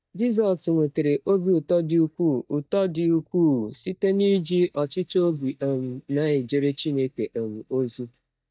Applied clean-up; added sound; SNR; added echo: neural mask model DeepFilterNet 3.